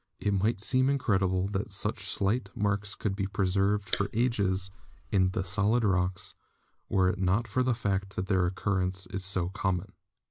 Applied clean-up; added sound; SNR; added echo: neural mask model Resemble Enhance denoiser.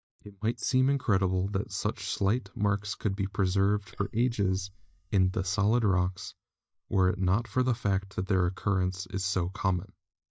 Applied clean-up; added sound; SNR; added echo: neural mask model DeepFilterNet 3.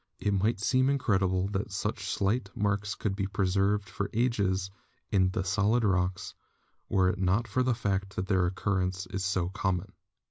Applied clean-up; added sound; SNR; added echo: none; none; none; none.